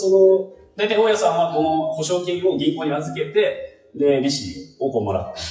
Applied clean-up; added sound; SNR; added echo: classical method WPE with log-MMSE.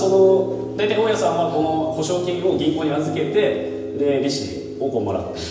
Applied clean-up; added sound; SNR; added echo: none; Piano; 10 dB; reverberation time 1.0 s.